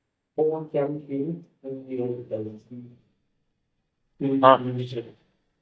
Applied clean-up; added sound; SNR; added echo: neural mask model DeepFilterNet 3.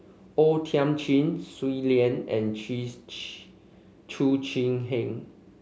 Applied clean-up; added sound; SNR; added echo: none; none; none; none.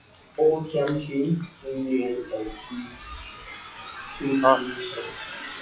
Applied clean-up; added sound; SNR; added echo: classical method WPE with log-MMSE.